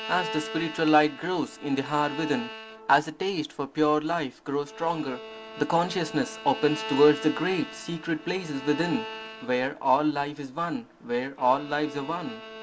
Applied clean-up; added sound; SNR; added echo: none; Bowed string instrument; 13 dB; none.